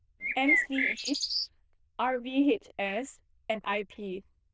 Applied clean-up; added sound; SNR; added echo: neural diffusion model UNIVERSE++.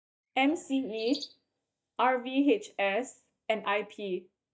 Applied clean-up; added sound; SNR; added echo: neural mask model DeepFilterNet 3.